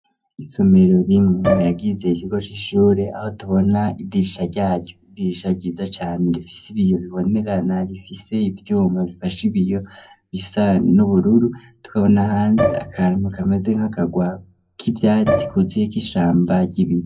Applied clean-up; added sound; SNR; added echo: none; Bowed string instrument; 4 dB; reverberation time 0.3 s.